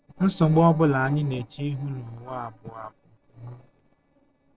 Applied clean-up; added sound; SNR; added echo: neural separator model SepFormer DNS4.